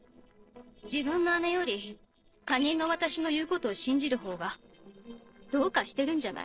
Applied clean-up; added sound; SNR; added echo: neural separator model SepFormer DNS4.